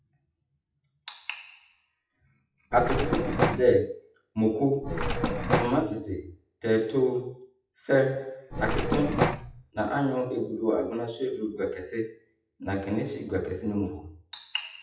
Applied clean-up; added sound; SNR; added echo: classical method WPE with log-MMSE.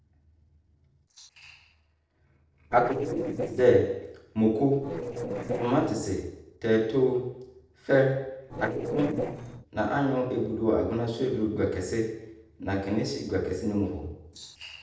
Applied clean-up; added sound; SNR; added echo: neural separator model SepFormer DNS4.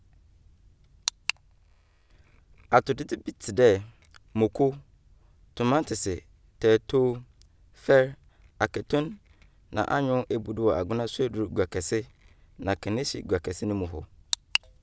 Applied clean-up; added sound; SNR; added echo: none; none; none; none.